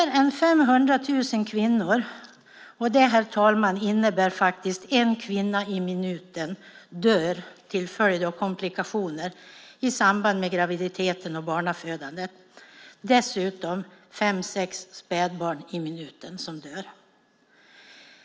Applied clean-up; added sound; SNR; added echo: none; none; none; none.